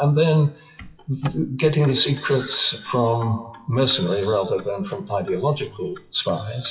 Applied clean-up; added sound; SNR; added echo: classical method WPE with log-MMSE.